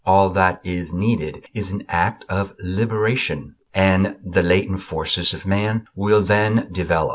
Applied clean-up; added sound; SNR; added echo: none; none; none; none.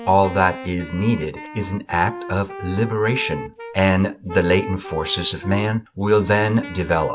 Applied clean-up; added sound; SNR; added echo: none; Wind instrument, woodwind instrument; 14 dB; none.